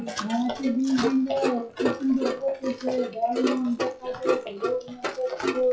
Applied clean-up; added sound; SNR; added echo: classical method WPE with log-MMSE.